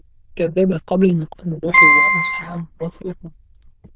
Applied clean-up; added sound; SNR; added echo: neural diffusion model UNIVERSE++.